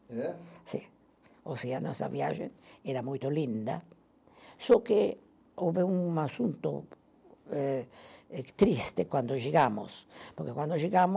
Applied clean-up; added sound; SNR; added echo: none; none; none; none.